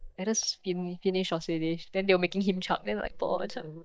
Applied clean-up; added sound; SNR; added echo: neural mask model DeepFilterNet 3.